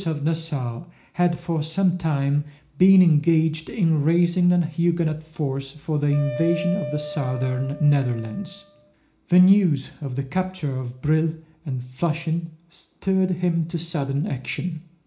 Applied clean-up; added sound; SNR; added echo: none; Wind instrument, woodwind instrument; 12 dB; reverberation time 0.4 s.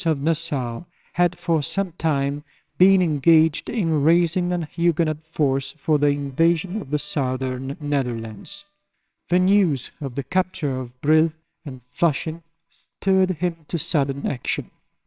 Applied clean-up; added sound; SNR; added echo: neural separator model SepFormer WHAMR!.